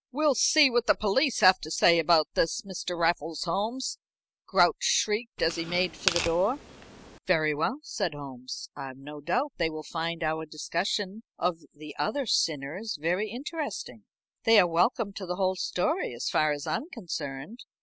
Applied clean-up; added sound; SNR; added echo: none; Tearing; 7 dB; none.